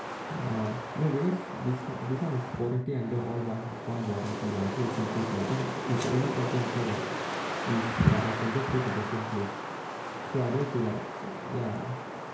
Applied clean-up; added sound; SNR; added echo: none; Wind; 4 dB; reverberation time 0.6 s.